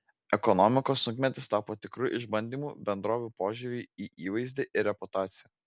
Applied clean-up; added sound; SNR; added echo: none; none; none; none.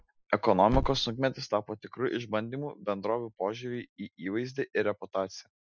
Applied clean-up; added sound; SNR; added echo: classical method Wiener filter.